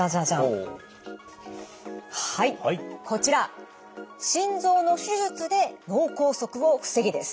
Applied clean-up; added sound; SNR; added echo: none; none; none; none.